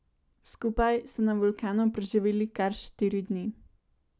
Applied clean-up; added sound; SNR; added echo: none; none; none; none.